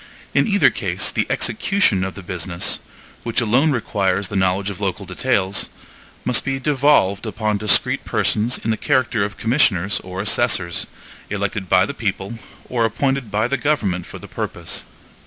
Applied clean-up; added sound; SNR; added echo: none; none; none; none.